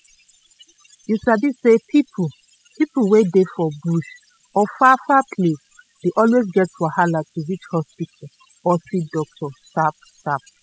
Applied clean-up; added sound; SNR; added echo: classical method spectral subtraction.